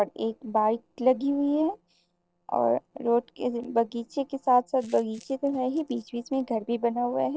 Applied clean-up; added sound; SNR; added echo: neural separator model SepFormer DNS4.